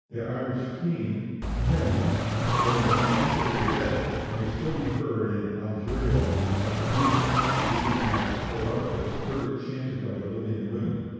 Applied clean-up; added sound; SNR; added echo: none; Car; -3 dB; reverberation time 2.0 s.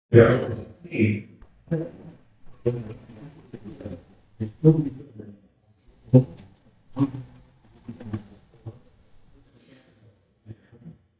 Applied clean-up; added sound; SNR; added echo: neural mask model DeepFilterNet 3.